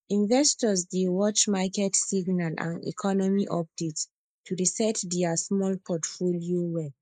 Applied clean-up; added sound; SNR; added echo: neural mask model Resemble Enhance denoiser.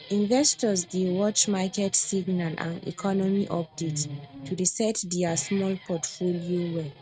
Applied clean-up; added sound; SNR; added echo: neural mask model RNNoise.